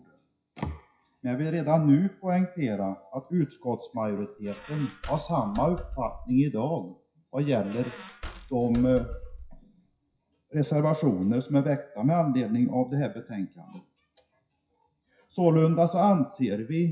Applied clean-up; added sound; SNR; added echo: classical method WPE with log-MMSE.